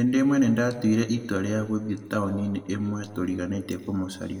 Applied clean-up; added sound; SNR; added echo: none; none; none; reverberation time 1.4 s.